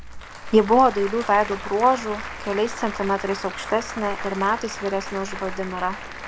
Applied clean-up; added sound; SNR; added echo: none; Applause / Crowd; 10 dB; none.